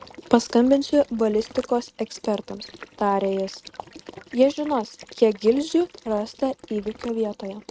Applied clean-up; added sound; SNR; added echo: neural mask model RNNoise.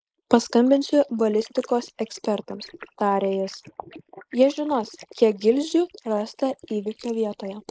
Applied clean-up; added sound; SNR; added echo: neural mask model Resemble Enhance denoiser.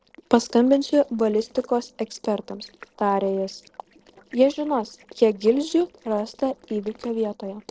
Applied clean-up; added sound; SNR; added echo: neural separator model SepFormer DNS4.